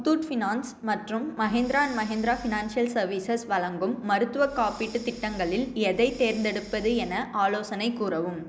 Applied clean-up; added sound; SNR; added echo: none; Breathing; 19 dB; none.